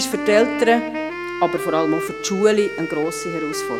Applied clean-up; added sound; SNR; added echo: none; Wind instrument, woodwind instrument; 6 dB; none.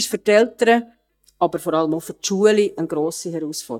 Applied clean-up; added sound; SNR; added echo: neural mask model DeepFilterNet 3.